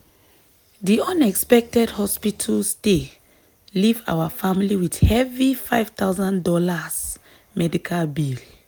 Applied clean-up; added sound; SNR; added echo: none; none; none; none.